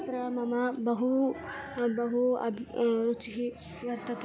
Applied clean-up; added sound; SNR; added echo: none; none; none; none.